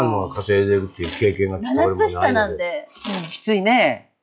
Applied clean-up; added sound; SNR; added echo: classical method log-MMSE.